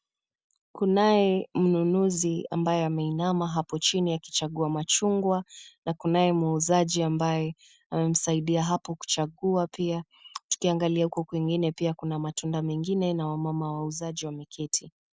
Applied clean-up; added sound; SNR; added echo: none; none; none; none.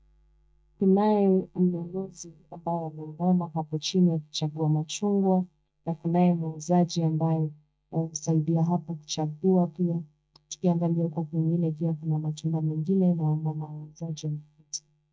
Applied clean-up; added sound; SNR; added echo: neural mask model DeepFilterNet 3.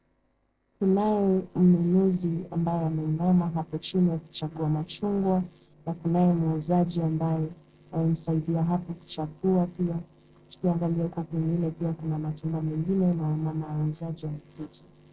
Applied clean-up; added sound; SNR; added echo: neural separator model SepFormer DNS4.